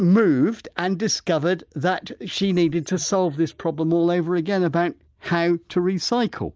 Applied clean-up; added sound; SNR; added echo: neural mask model Resemble Enhance denoiser.